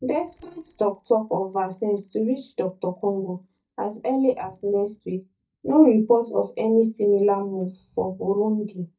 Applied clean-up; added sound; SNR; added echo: neural mask model DeepFilterNet 3.